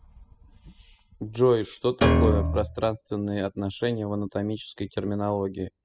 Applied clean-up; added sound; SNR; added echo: classical method spectral subtraction.